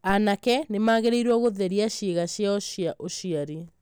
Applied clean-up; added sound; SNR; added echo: none; none; none; none.